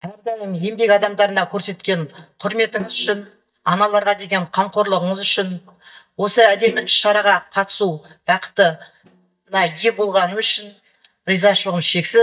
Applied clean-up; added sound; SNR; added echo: neural mask model DeepFilterNet 3.